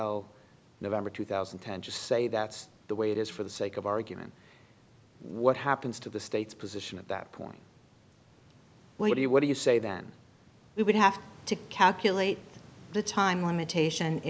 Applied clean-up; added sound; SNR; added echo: none; none; none; none.